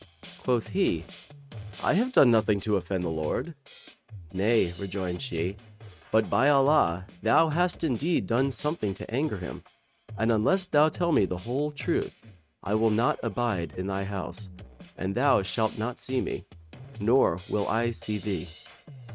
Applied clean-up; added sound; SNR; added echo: neural mask model RNNoise.